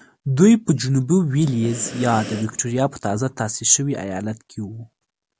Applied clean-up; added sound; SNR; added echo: none; Breathing; 14 dB; none.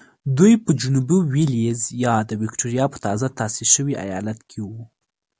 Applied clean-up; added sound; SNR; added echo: none; none; none; none.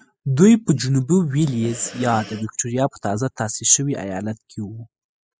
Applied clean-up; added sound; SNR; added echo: classical method spectral subtraction.